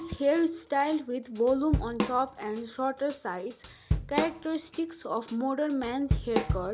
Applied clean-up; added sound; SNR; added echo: none; Drum / Drum kit; 5 dB; none.